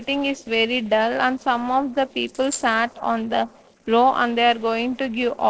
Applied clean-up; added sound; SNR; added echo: neural separator model SepFormer DNS4.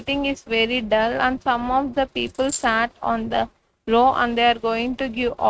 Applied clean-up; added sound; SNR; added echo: neural mask model RNNoise.